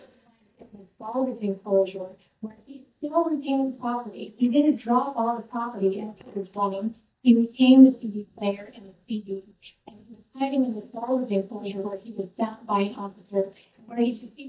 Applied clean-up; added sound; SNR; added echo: neural mask model DeepFilterNet 3.